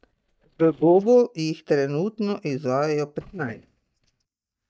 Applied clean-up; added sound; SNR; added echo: neural mask model DeepFilterNet 3.